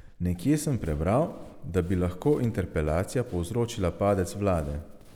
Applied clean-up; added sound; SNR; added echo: none; Run; 19 dB; none.